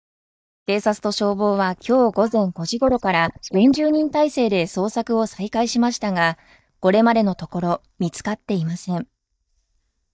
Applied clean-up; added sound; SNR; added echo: neural mask model DeepFilterNet 3.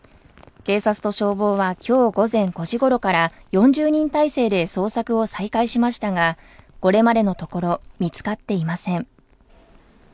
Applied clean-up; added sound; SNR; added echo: none; none; none; none.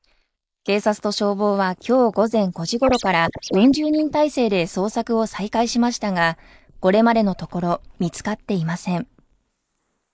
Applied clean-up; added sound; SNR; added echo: neural mask model Resemble Enhance denoiser.